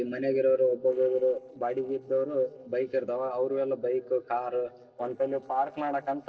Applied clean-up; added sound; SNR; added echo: neural separator model SepFormer DNS4.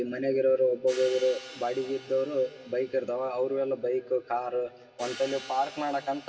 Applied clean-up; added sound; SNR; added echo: none; Hi-hat; 18 dB; reverberation time 2.9 s.